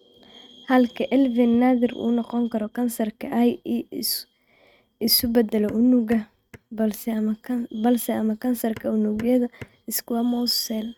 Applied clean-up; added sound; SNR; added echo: neural mask model RNNoise.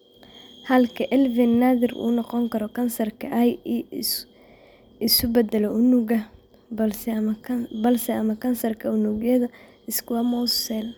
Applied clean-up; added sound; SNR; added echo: none; none; none; none.